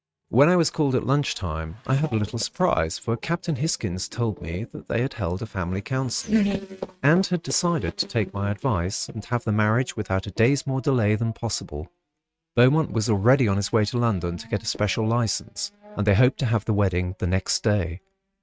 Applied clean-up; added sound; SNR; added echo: neural mask model RNNoise.